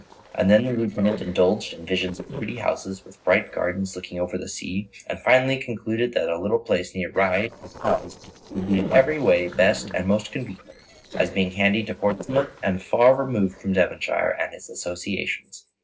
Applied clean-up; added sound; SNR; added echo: neural separator model SepFormer DNS4.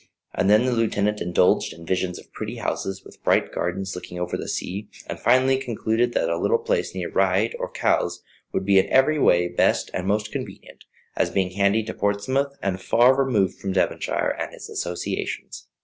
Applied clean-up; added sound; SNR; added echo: none; none; none; none.